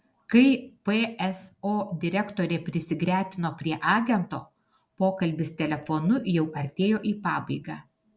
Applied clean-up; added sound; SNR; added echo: none; none; none; none.